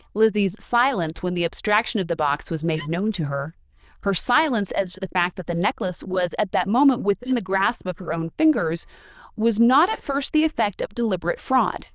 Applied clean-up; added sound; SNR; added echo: neural diffusion model UNIVERSE++.